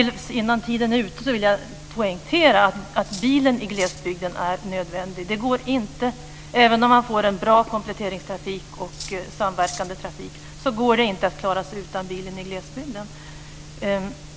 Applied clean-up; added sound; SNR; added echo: none; Cutlery, silverware; 17 dB; none.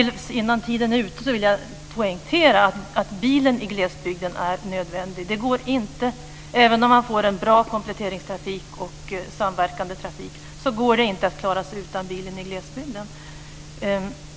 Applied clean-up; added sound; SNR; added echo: none; none; none; none.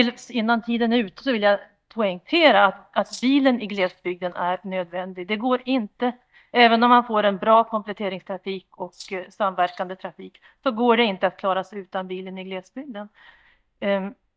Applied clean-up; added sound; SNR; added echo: neural mask model DeepFilterNet 3.